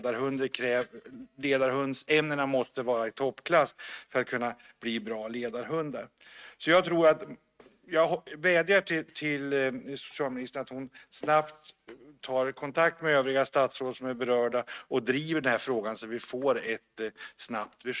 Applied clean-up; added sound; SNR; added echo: neural mask model RNNoise.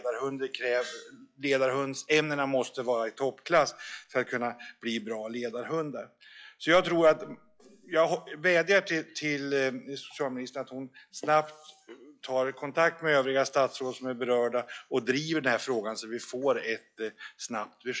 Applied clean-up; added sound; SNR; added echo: classical method log-MMSE.